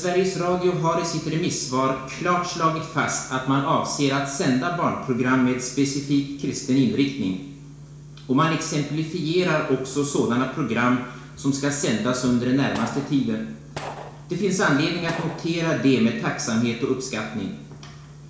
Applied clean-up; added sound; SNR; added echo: none; Gunshot, gunfire; 16 dB; reverberation time 0.7 s.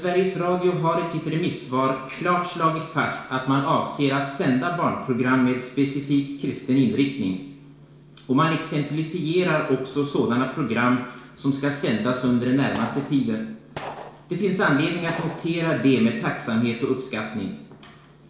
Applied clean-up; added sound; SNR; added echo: neural separator model SepFormer DNS4.